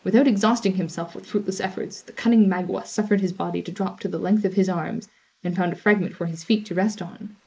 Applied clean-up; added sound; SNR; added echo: neural mask model Resemble Enhance denoiser.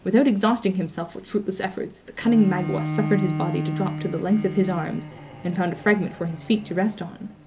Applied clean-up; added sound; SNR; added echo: none; Bowed string instrument; 9 dB; none.